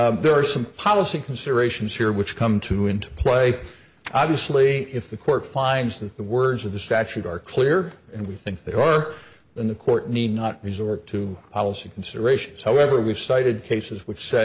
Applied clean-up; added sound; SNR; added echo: none; none; none; none.